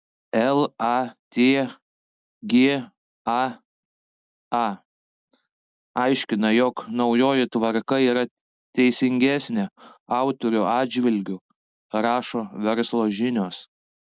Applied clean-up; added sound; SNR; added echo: none; none; none; none.